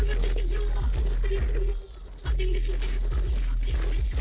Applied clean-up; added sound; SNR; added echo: neural separator model SepFormer DNS4.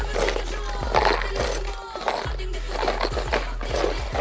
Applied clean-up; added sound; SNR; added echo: none; Tools; -1 dB; reverberation time 1.4 s.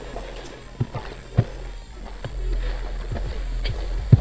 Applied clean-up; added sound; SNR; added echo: neural mask model DeepFilterNet 3.